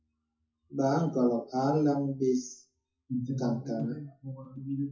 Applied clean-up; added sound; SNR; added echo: classical method WPE with log-MMSE.